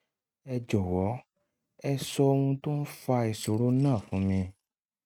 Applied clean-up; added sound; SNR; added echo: neural mask model RNNoise.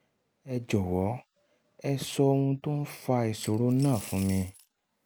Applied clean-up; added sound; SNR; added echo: none; Coin (dropping) / Glass; 17 dB; none.